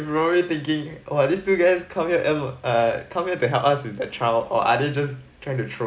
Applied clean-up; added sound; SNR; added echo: none; none; none; none.